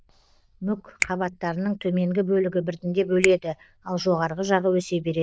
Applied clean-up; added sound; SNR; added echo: neural diffusion model UNIVERSE++.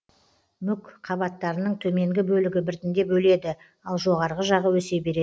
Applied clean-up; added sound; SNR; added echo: none; none; none; none.